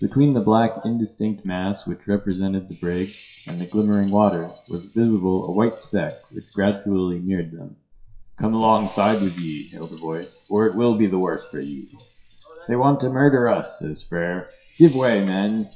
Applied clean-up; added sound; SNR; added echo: classical method WPE with log-MMSE.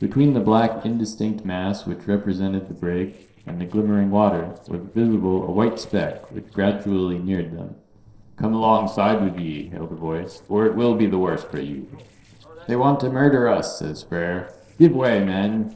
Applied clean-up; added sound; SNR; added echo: neural separator model SepFormer DNS4.